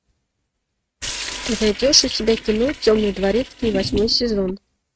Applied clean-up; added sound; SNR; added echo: neural mask model RNNoise.